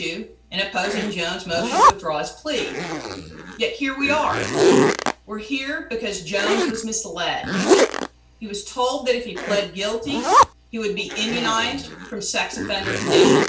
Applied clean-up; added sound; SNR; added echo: none; Zipper (clothing); -3 dB; reverberation time 0.2 s.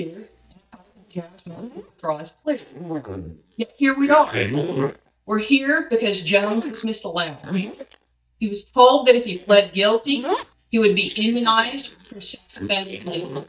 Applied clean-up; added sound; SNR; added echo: neural mask model DeepFilterNet 3.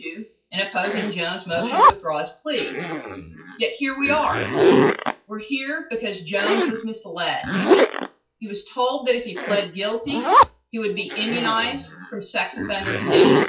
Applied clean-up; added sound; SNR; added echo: classical method WPE with log-MMSE.